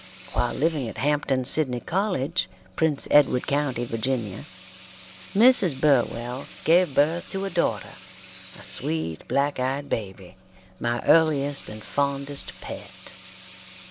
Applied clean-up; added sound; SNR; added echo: none; Sink (filling or washing) / Water tap, faucet; 16 dB; none.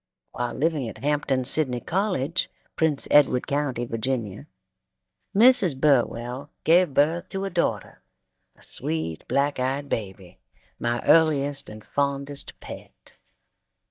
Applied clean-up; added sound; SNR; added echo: neural mask model DeepFilterNet 3.